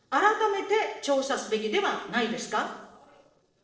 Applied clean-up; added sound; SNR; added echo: neural separator model SepFormer DNS4.